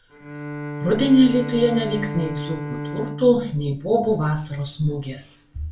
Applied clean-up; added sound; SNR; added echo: none; Bowed string instrument; 11 dB; reverberation time 0.3 s.